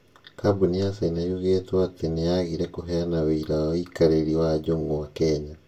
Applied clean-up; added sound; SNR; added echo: none; none; none; reverberation time 0.2 s.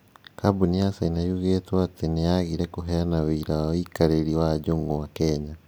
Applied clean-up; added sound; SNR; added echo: none; none; none; none.